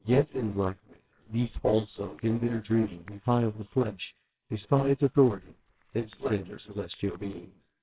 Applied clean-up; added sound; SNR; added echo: neural separator model SepFormer WHAMR!.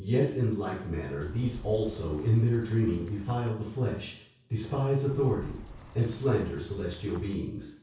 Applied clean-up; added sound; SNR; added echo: none; Bird vocalization, bird call, bird song; 16 dB; reverberation time 0.6 s.